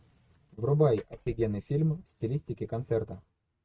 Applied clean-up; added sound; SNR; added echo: neural mask model RNNoise.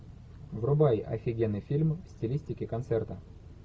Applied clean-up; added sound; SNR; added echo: none; none; none; none.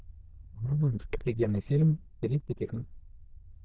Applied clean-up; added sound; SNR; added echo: neural diffusion model UNIVERSE++.